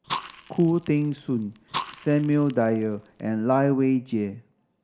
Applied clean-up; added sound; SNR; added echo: none; Fire; 14 dB; none.